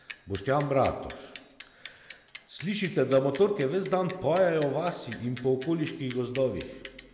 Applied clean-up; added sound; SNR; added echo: none; Bicycle; 0 dB; none.